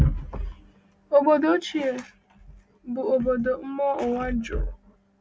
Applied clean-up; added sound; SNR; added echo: none; none; none; none.